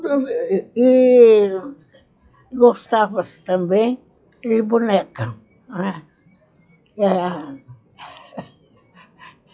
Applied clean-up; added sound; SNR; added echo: classical method log-MMSE.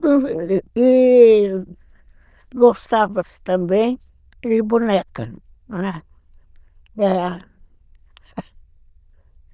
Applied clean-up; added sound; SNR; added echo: neural diffusion model UNIVERSE++.